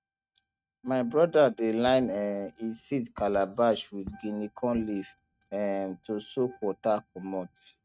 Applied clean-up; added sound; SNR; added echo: neural mask model RNNoise.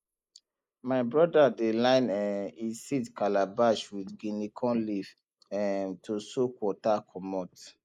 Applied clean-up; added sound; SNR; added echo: neural mask model Resemble Enhance denoiser.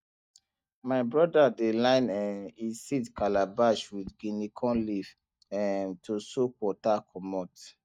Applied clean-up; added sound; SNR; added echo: neural mask model DeepFilterNet 3.